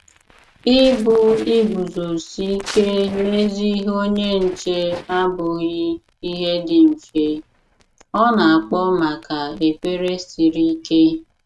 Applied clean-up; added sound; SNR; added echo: neural mask model RNNoise.